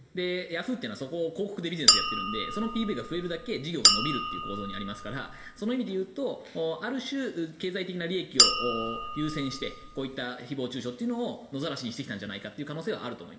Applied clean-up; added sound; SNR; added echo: none; Chink, clink; -5 dB; reverberation time 2.8 s.